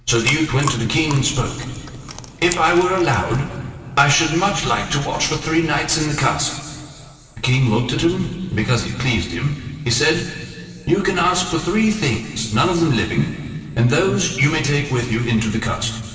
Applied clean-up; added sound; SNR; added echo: none; Chewing, mastication; 13 dB; reverberation time 2.7 s.